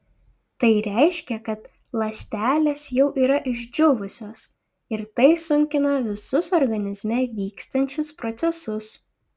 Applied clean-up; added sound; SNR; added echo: none; none; none; none.